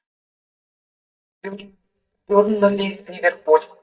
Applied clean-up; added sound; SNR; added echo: neural mask model DeepFilterNet 3.